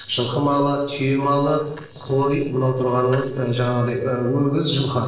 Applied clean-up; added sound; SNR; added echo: neural separator model SepFormer DNS4.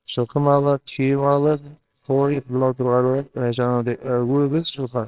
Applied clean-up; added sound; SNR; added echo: neural separator model SepFormer WHAMR!.